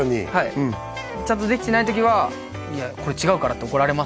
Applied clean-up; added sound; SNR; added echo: none; none; none; none.